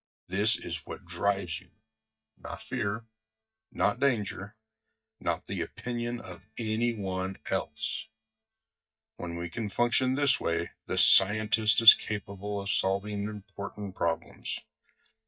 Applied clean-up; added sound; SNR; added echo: neural mask model DeepFilterNet 3.